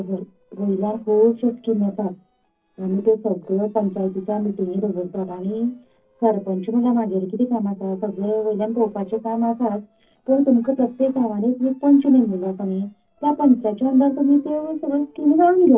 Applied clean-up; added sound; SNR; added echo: neural separator model SepFormer DNS4.